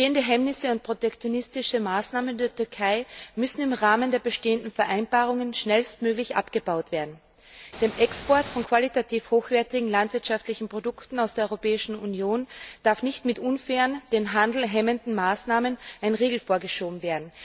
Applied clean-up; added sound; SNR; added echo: none; Ocean / Boat, Water vehicle; 13 dB; none.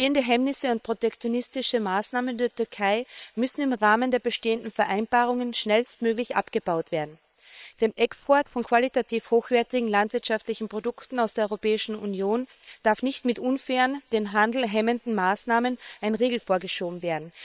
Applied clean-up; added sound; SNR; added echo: neural separator model SepFormer WHAM!.